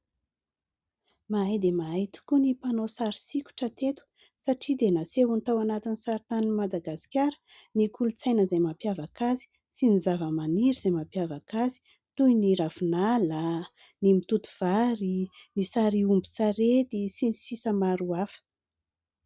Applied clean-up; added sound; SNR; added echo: none; none; none; none.